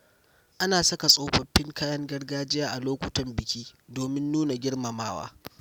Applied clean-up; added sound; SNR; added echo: none; none; none; none.